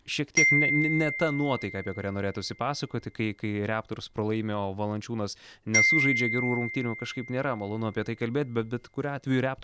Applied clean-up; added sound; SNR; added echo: none; Glockenspiel; 1 dB; none.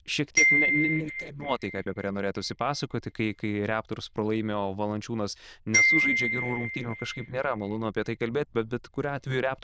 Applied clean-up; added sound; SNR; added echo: neural diffusion model UNIVERSE++.